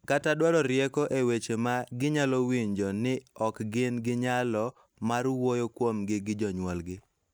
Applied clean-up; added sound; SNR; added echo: none; none; none; none.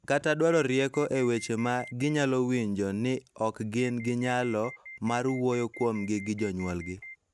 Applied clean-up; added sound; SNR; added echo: none; Alarm; 17 dB; none.